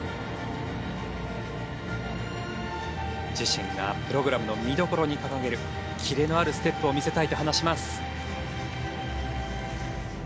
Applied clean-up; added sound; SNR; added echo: none; none; none; none.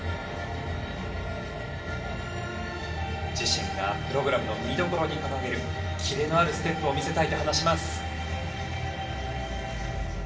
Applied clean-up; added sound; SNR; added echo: none; none; none; reverberation time 0.8 s.